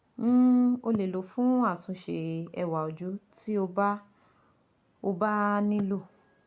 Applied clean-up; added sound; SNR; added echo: none; none; none; none.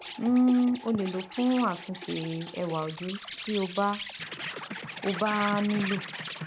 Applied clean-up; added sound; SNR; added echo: none; Insect; 9 dB; none.